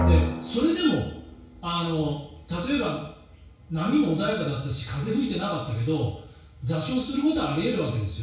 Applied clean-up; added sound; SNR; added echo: none; Drum; 13 dB; reverberation time 0.6 s.